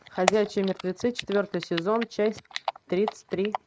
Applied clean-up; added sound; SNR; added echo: neural mask model RNNoise.